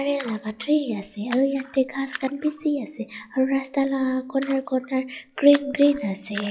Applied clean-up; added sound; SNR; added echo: classical method log-MMSE.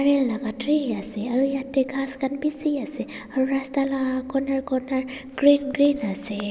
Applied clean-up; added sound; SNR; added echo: none; none; none; none.